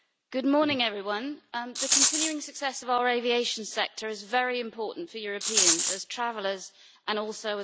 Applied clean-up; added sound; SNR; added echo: none; Rattle; -5 dB; none.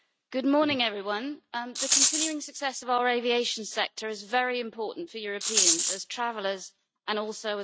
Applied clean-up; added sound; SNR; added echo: neural mask model RNNoise.